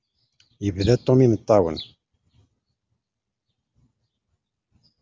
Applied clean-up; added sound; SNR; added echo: none; none; none; none.